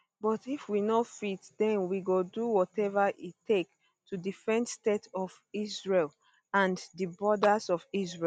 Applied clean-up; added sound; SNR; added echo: none; none; none; none.